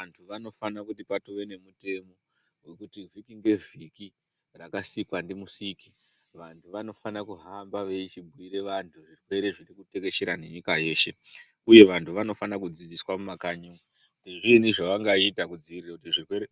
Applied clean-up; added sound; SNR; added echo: none; none; none; none.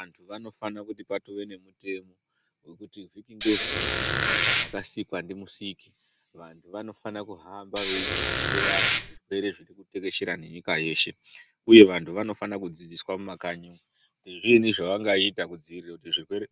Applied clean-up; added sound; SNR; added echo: none; Squeak; 0 dB; none.